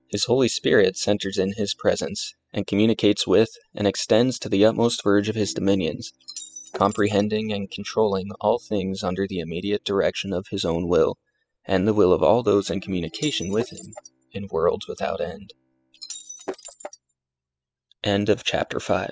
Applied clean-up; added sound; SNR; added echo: classical method spectral subtraction.